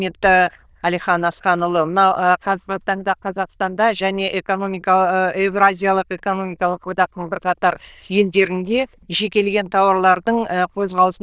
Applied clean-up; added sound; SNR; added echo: neural diffusion model UNIVERSE++.